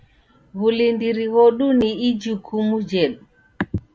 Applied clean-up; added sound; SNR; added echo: none; none; none; none.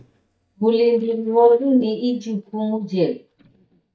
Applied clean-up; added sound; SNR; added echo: neural mask model DeepFilterNet 3.